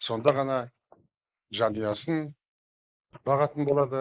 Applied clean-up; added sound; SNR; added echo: neural mask model Resemble Enhance denoiser.